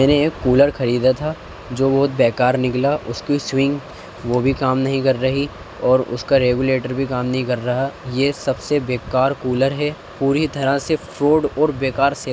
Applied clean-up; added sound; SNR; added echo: none; none; none; none.